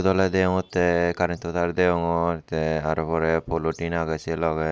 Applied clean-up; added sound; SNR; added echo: none; none; none; none.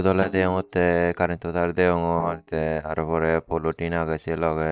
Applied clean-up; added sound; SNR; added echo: neural mask model DeepFilterNet 3.